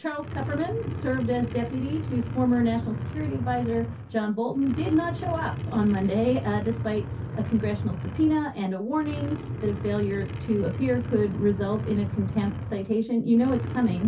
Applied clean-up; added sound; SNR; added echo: none; Truck; 6 dB; reverberation time 0.3 s.